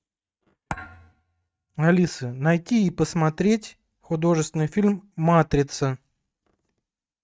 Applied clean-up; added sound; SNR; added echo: neural mask model RNNoise.